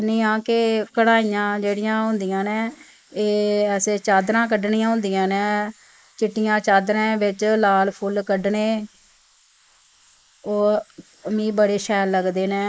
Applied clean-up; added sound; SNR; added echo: neural mask model Resemble Enhance denoiser.